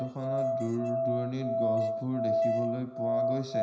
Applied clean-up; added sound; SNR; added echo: none; Musical instrument; -4 dB; reverberation time 0.9 s.